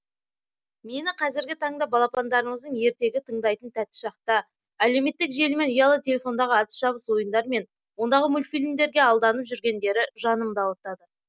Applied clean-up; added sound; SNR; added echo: none; none; none; none.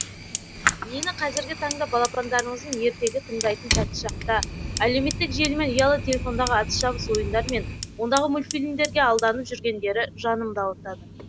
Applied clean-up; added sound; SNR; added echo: none; Fire; 6 dB; none.